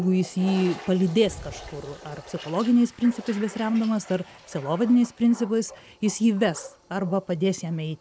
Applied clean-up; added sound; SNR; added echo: none; Toilet flush; 19 dB; none.